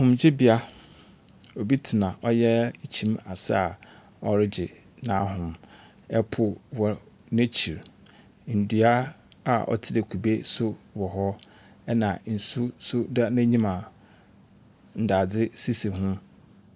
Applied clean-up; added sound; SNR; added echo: none; none; none; none.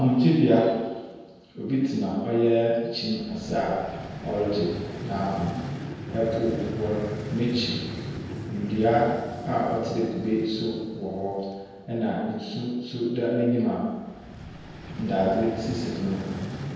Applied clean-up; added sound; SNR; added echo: none; Vehicle; 11 dB; reverberation time 1.2 s.